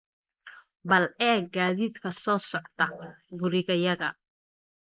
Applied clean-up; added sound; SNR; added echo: neural mask model Resemble Enhance denoiser.